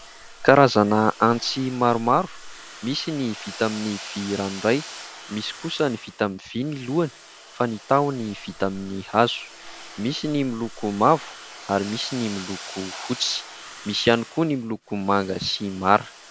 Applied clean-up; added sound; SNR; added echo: none; Domestic sounds, home sounds; 16 dB; none.